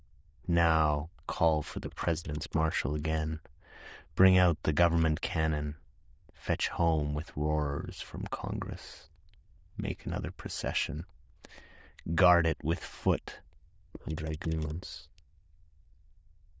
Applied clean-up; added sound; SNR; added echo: neural diffusion model UNIVERSE++.